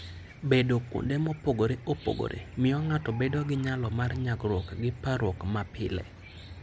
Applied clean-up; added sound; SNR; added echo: none; Cricket / Chicken, rooster; 18 dB; none.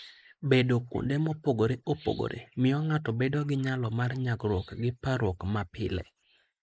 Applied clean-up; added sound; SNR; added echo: neural mask model Resemble Enhance denoiser.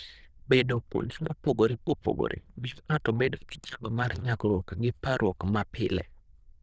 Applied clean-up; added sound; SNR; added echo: neural diffusion model UNIVERSE++.